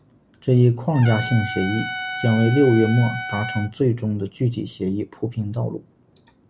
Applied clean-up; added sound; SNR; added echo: none; Trumpet; 9 dB; none.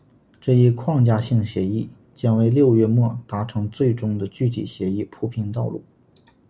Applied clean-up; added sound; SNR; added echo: none; none; none; none.